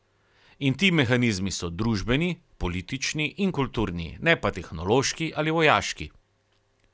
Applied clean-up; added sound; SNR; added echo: none; none; none; none.